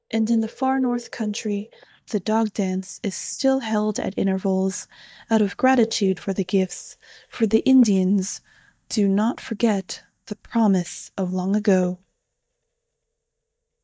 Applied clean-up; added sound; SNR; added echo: neural mask model DeepFilterNet 3.